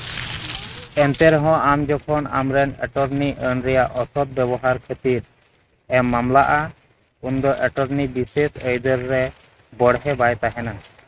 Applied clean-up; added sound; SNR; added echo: neural mask model RNNoise.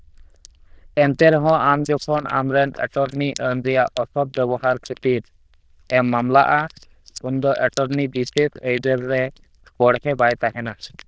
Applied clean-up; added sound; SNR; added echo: neural diffusion model UNIVERSE++.